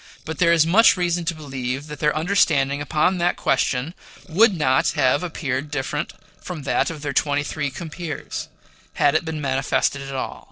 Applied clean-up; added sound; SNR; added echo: neural separator model SepFormer DNS4.